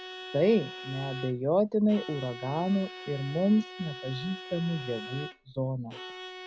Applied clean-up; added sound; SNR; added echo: none; Bowed string instrument; 13 dB; none.